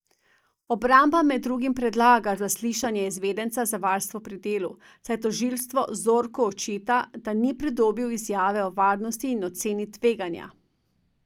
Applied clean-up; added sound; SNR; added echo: neural mask model DeepFilterNet 3.